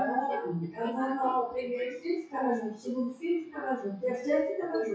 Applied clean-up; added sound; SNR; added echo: classical method WPE with log-MMSE.